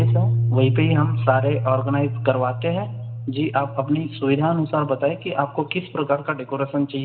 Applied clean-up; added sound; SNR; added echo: none; Piano; 3 dB; reverberation time 1.2 s.